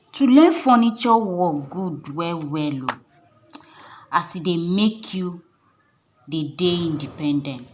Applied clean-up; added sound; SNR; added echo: none; Clapping; 15 dB; none.